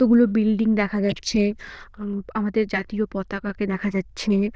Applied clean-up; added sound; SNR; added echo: neural diffusion model UNIVERSE++.